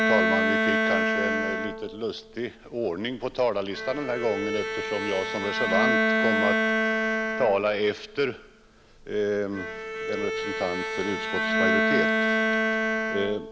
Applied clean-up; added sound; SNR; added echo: none; Bowed string instrument; -3 dB; none.